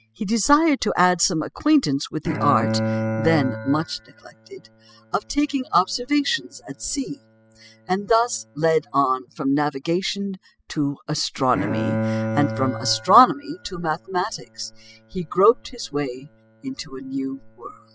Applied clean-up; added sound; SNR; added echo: classical method spectral subtraction.